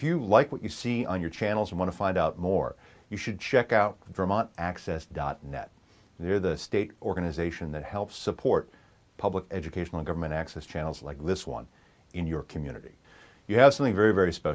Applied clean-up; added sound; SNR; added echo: none; none; none; none.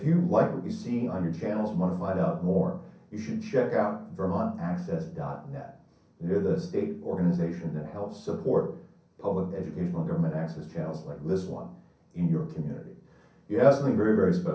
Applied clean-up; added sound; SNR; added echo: none; none; none; reverberation time 0.6 s.